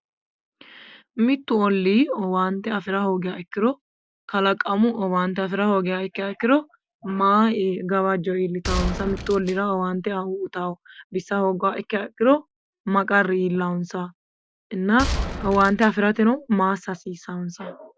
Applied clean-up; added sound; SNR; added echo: none; Gunshot, gunfire; 6 dB; none.